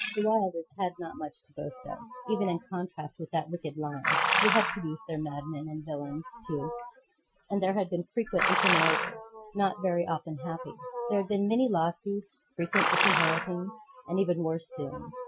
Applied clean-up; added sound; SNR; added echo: classical method Wiener filter.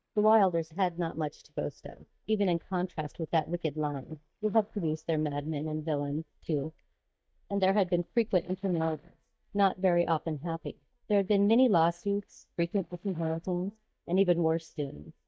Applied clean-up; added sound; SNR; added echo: neural mask model DeepFilterNet 3.